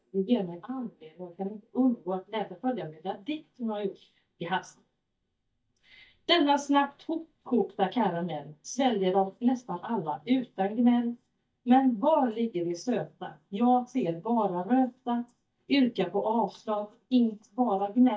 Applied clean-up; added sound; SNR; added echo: neural mask model DeepFilterNet 3.